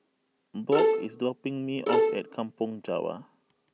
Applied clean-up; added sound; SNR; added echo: none; Bowed string instrument; -5 dB; none.